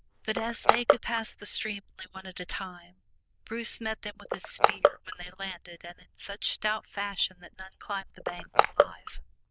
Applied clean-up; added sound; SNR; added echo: neural diffusion model UNIVERSE++.